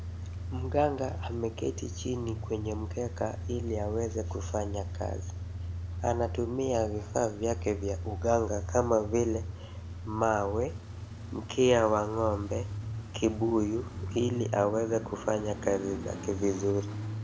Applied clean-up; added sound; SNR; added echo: none; Idling / Engine starting / Accelerating, revving, vroom / Car; 6 dB; reverberation time 0.4 s.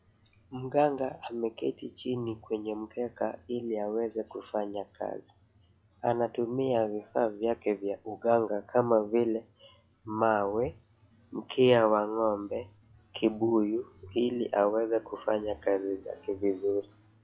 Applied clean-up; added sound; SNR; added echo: classical method WPE with log-MMSE.